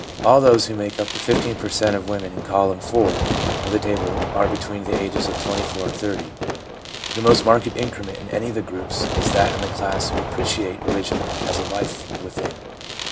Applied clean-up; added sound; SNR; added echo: none; Fireworks; 4 dB; none.